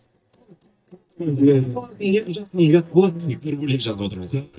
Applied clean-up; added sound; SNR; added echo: neural mask model DeepFilterNet 3.